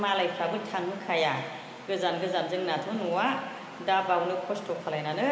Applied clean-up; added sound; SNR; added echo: none; none; none; reverberation time 2.1 s.